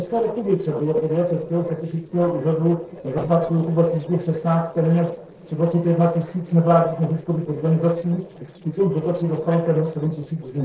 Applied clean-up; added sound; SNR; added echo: neural separator model SepFormer DNS4.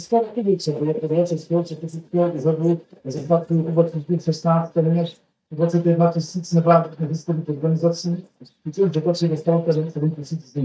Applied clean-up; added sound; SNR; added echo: neural mask model DeepFilterNet 3.